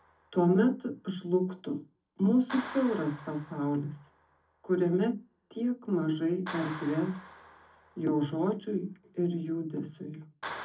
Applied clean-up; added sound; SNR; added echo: none; Clapping; 17 dB; reverberation time 0.3 s.